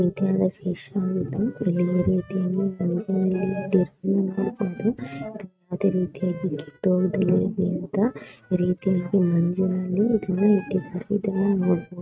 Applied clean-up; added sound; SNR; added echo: neural mask model RNNoise.